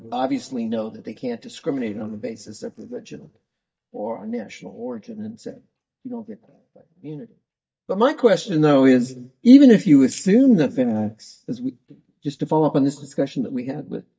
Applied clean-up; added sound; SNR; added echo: neural mask model DeepFilterNet 3.